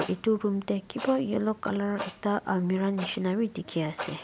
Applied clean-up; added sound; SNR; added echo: none; Clock; 15 dB; none.